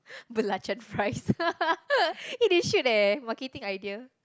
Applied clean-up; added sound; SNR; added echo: none; none; none; none.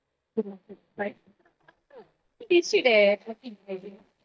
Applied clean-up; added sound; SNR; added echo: neural mask model DeepFilterNet 3.